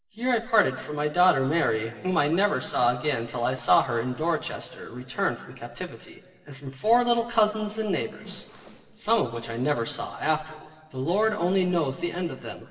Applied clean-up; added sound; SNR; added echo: neural separator model SepFormer DNS4.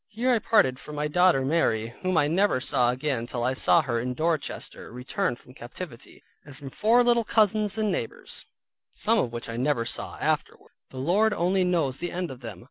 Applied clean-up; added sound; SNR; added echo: none; none; none; none.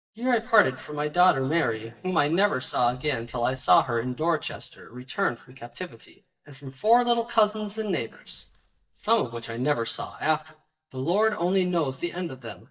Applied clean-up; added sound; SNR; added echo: neural mask model DeepFilterNet 3.